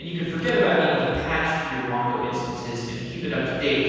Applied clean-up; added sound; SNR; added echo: none; Chime; 20 dB; reverberation time 2.1 s.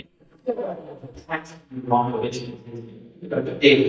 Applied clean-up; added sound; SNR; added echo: neural mask model DeepFilterNet 3.